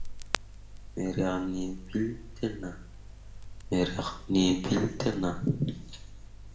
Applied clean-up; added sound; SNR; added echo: none; Crackle; 9 dB; reverberation time 0.5 s.